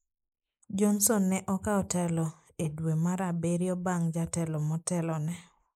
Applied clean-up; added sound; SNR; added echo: neural mask model Resemble Enhance denoiser.